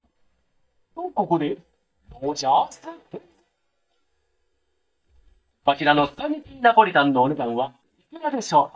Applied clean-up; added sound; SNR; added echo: neural mask model DeepFilterNet 3.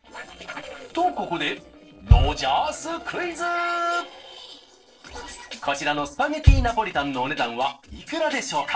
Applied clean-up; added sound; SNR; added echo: neural separator model SepFormer DNS4.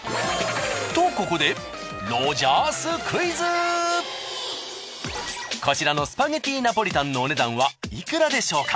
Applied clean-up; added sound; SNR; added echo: none; none; none; none.